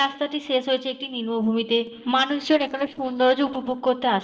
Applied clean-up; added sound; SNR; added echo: neural separator model SepFormer DNS4.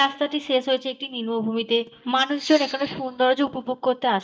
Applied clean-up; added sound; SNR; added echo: neural mask model DeepFilterNet 3.